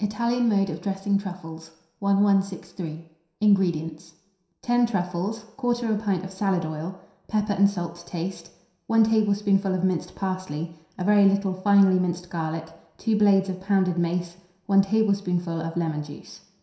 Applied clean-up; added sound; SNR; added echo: none; none; none; reverberation time 0.7 s.